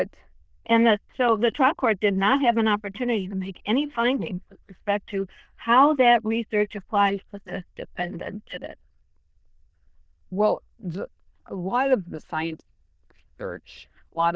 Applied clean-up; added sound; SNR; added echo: neural diffusion model UNIVERSE++.